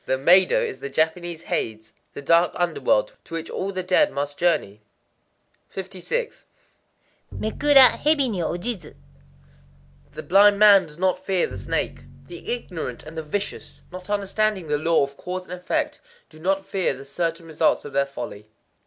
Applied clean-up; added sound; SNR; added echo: none; Bowed string instrument; 16 dB; none.